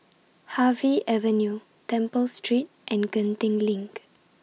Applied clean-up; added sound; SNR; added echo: none; none; none; none.